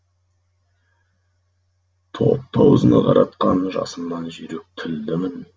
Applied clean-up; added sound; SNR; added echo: none; none; none; none.